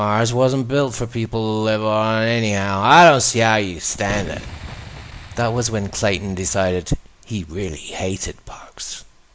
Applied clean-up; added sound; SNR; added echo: none; Boom; 19 dB; none.